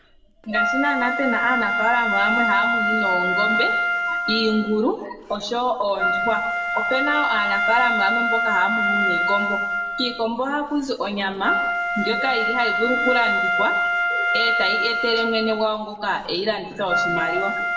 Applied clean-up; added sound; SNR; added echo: none; Wind instrument, woodwind instrument; -1 dB; reverberation time 0.7 s.